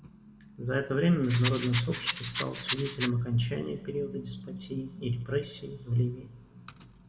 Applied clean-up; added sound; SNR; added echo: none; Rattle; 5 dB; reverberation time 1.1 s.